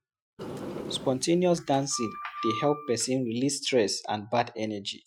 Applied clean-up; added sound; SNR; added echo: classical method Wiener filter.